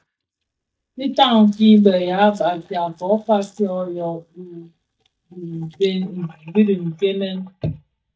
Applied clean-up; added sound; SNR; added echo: neural mask model DeepFilterNet 3.